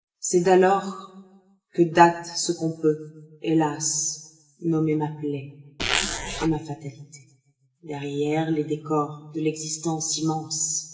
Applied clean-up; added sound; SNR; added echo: none; Zipper (clothing); 2 dB; reverberation time 0.8 s.